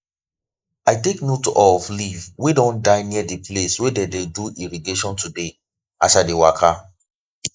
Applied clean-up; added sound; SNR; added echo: neural mask model Resemble Enhance denoiser.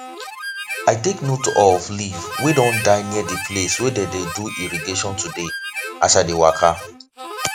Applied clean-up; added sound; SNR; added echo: none; Harmonica; 10 dB; none.